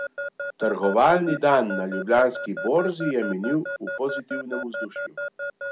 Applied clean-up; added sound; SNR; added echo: none; Alarm / Keyboard (musical); 8 dB; none.